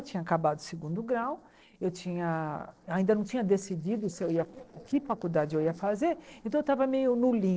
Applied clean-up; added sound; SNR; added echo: neural separator model SepFormer DNS4.